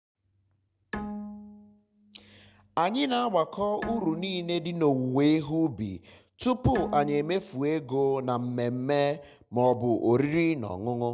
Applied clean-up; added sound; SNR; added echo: none; Bowed string instrument; 15 dB; none.